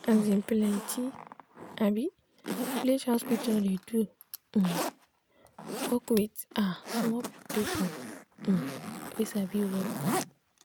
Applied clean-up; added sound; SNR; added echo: none; Zipper (clothing); 7 dB; none.